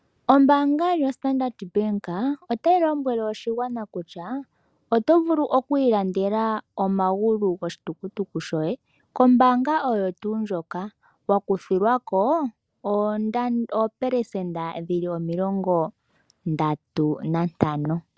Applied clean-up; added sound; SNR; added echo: none; none; none; none.